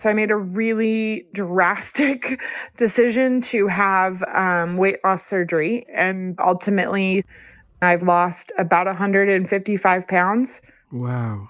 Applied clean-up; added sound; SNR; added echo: none; none; none; none.